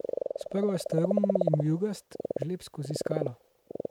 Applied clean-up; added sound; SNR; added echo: neural mask model RNNoise.